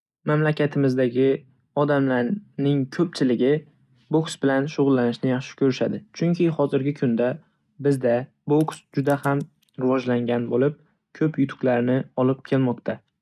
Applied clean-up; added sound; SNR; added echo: neural mask model RNNoise.